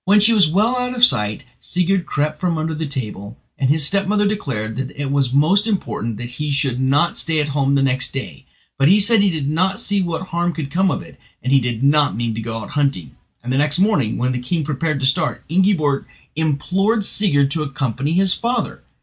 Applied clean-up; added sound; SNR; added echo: none; none; none; none.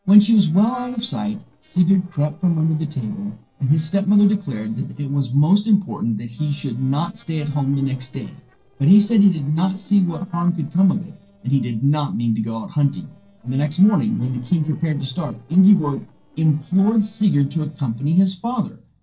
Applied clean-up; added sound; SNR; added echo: neural separator model SepFormer DNS4.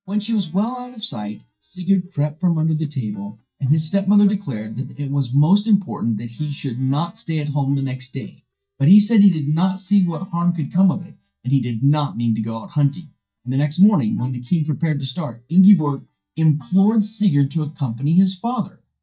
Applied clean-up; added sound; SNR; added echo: neural mask model DeepFilterNet 3.